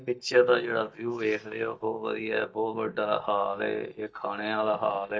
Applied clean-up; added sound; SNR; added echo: neural mask model DeepFilterNet 3.